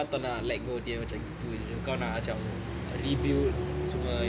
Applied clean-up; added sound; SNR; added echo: none; none; none; none.